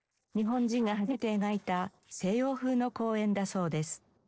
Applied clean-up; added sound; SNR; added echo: neural separator model SepFormer DNS4.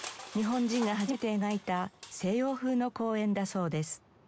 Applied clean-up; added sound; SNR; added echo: none; Crushing; 17 dB; none.